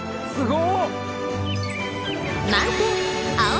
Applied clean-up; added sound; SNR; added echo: none; none; none; none.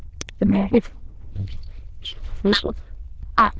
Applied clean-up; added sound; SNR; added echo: neural diffusion model UNIVERSE++.